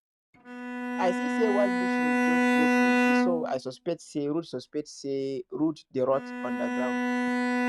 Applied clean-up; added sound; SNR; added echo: neural mask model RNNoise.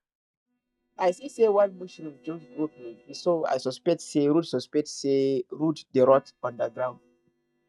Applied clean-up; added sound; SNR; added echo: neural mask model DeepFilterNet 3.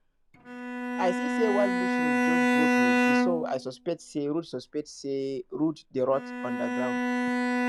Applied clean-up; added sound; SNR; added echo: none; Bowed string instrument; -4 dB; none.